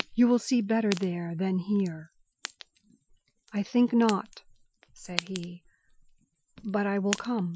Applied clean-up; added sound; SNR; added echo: classical method Wiener filter.